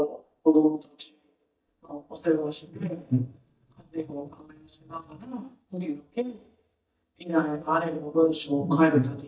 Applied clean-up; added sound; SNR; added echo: neural mask model DeepFilterNet 3.